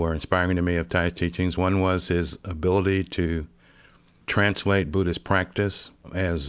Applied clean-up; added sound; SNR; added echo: none; none; none; none.